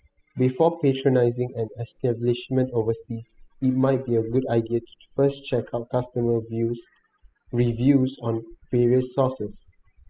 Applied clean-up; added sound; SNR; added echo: classical method spectral subtraction.